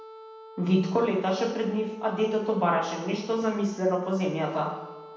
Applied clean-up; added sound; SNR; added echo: none; Wind instrument, woodwind instrument; 19 dB; reverberation time 0.9 s.